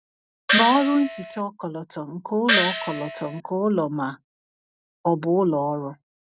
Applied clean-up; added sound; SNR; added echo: none; Gong; 0 dB; none.